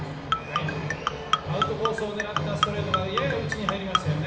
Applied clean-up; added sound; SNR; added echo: none; Marimba, xylophone; 0 dB; reverberation time 0.8 s.